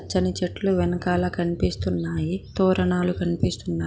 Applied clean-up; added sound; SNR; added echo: none; none; none; none.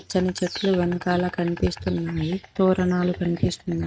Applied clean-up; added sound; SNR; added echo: neural mask model RNNoise.